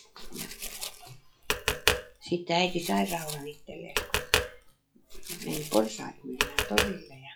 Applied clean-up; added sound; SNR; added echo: classical method log-MMSE.